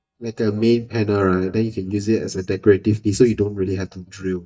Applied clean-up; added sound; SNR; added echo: neural mask model DeepFilterNet 3.